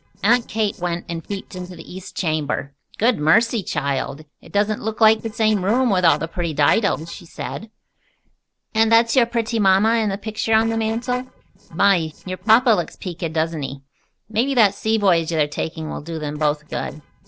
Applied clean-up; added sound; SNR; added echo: neural separator model SepFormer DNS4.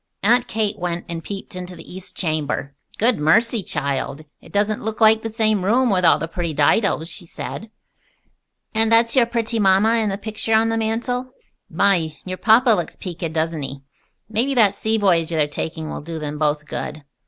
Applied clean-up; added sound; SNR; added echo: none; none; none; none.